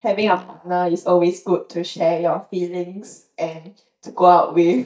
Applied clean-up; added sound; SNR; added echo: neural mask model DeepFilterNet 3.